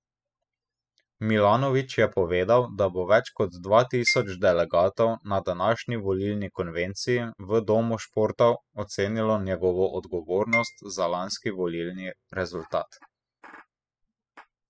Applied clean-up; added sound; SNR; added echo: classical method spectral subtraction.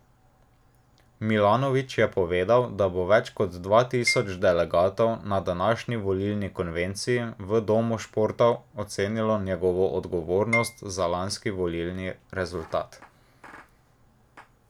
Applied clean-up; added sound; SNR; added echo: none; Marimba, xylophone; 10 dB; none.